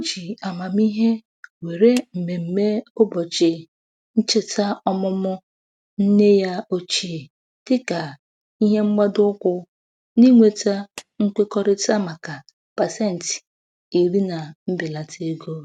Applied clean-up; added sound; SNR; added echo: neural mask model RNNoise.